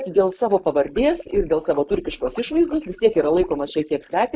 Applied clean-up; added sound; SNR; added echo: neural mask model Resemble Enhance denoiser.